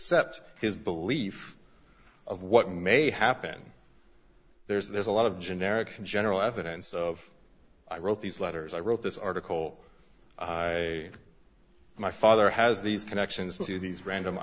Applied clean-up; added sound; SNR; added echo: none; none; none; none.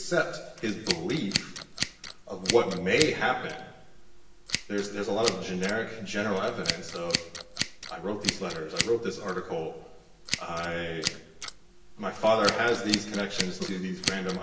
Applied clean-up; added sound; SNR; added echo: none; Scissors; 6 dB; reverberation time 1.1 s.